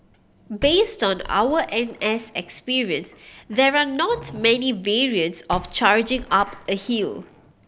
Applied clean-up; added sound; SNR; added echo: none; Slam; 19 dB; none.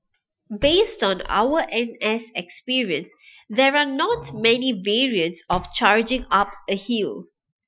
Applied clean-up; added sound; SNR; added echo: classical method Wiener filter.